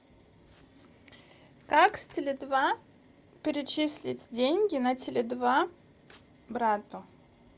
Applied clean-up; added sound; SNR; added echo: none; none; none; none.